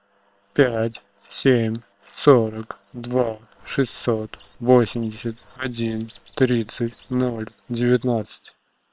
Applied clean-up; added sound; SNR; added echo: neural separator model SepFormer WHAM!.